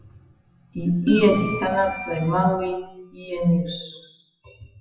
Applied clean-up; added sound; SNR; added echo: classical method WPE with log-MMSE.